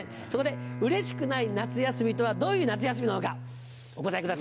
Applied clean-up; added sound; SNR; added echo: none; Bowed string instrument; 8 dB; none.